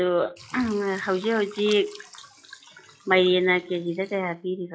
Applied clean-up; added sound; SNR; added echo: classical method log-MMSE.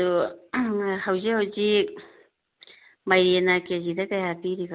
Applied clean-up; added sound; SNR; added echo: none; none; none; none.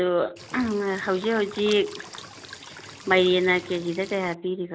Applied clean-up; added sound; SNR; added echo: none; Cricket / Water; 17 dB; none.